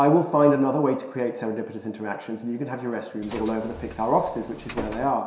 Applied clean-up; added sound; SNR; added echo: none; Bus; 14 dB; reverberation time 0.7 s.